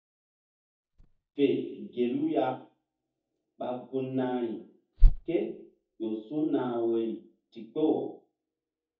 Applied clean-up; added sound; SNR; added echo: neural mask model DeepFilterNet 3.